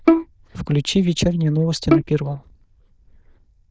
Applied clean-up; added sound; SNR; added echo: neural diffusion model UNIVERSE++.